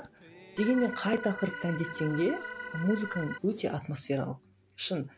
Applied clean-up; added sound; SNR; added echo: none; Organ; 8 dB; none.